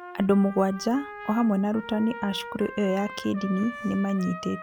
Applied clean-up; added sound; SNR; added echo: none; Trumpet; 14 dB; none.